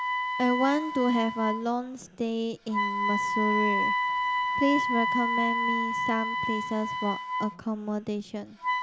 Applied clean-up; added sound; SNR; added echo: none; Wind instrument, woodwind instrument; 0 dB; none.